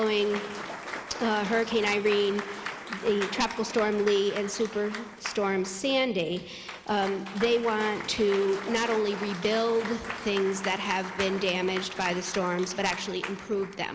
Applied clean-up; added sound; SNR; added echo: none; Applause / Cheering; 11 dB; none.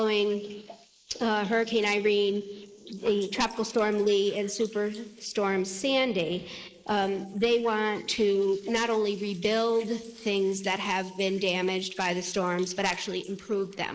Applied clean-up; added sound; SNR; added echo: neural mask model Resemble Enhance denoiser.